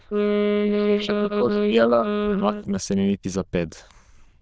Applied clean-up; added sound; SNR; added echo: neural diffusion model UNIVERSE++.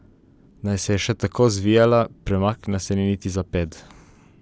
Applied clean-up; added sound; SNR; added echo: none; none; none; none.